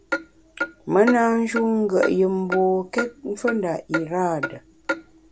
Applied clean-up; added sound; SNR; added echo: none; Clock; 9 dB; none.